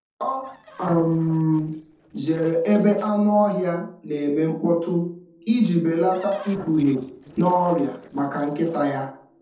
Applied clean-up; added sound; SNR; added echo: neural separator model SepFormer DNS4.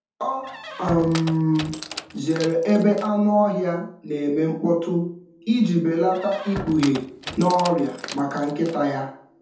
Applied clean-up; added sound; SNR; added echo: none; Squeak; 14 dB; reverberation time 0.6 s.